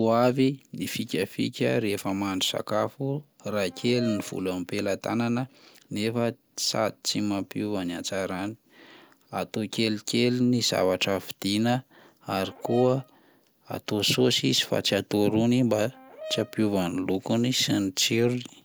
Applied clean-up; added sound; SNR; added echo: none; Brass instrument; 17 dB; none.